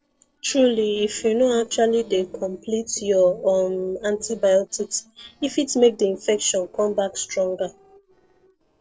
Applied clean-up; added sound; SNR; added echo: neural separator model SepFormer DNS4.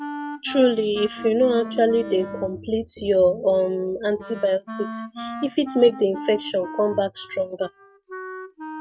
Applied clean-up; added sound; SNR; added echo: neural mask model RNNoise.